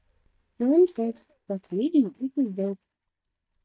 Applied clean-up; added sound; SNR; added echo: neural mask model DeepFilterNet 3.